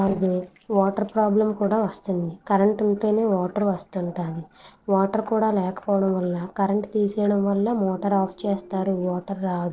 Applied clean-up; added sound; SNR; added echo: neural separator model SepFormer DNS4.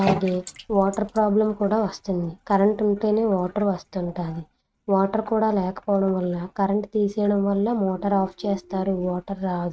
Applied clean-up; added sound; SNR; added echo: neural mask model RNNoise.